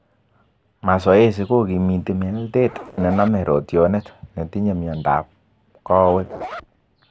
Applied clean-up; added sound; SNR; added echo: none; Zipper (clothing); 16 dB; none.